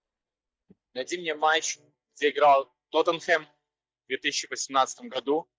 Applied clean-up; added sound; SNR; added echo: neural mask model DeepFilterNet 3.